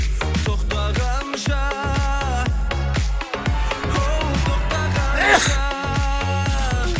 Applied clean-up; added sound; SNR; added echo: none; Sneeze / Church bell; 3 dB; none.